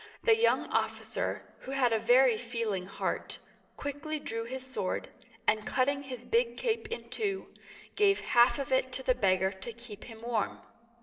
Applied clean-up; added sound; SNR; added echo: neural separator model SepFormer DNS4.